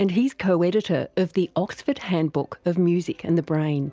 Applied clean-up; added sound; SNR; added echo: none; none; none; none.